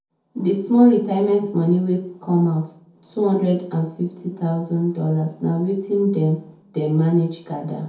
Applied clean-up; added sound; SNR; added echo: none; none; none; reverberation time 0.6 s.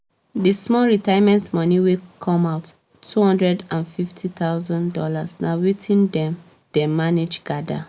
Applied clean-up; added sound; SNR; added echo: none; none; none; none.